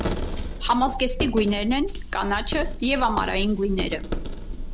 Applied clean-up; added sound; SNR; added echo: none; Coin (dropping); 4 dB; none.